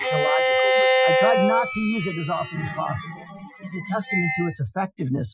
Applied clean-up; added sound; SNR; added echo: classical method Wiener filter.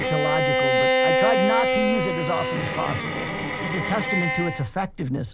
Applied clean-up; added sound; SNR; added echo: none; Bowed string instrument; -4 dB; none.